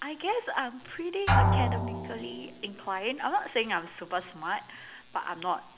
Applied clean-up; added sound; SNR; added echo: none; Drum; -1 dB; none.